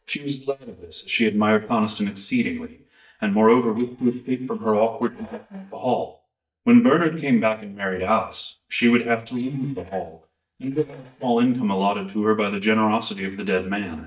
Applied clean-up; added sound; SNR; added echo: neural mask model DeepFilterNet 3.